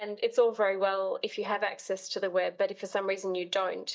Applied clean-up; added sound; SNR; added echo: neural mask model DeepFilterNet 3.